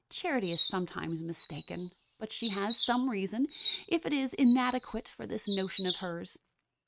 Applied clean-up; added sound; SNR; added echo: neural mask model RNNoise.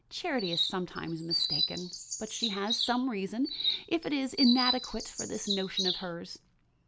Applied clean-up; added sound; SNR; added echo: none; Chirp, tweet; 1 dB; none.